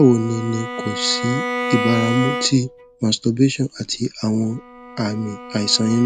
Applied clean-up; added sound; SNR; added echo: none; Bowed string instrument; 8 dB; none.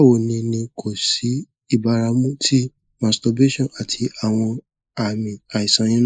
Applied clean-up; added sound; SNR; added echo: neural mask model Resemble Enhance denoiser.